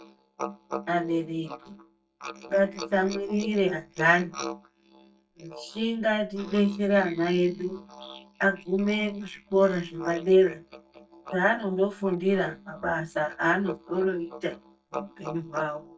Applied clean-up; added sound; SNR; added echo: neural mask model DeepFilterNet 3.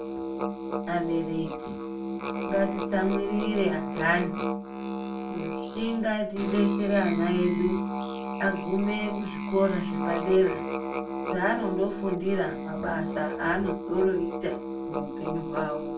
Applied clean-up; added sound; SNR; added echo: none; Musical instrument; 2 dB; reverberation time 0.3 s.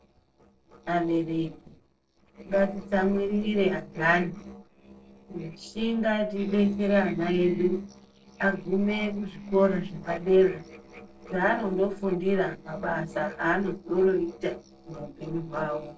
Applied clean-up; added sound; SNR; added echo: neural separator model SepFormer DNS4.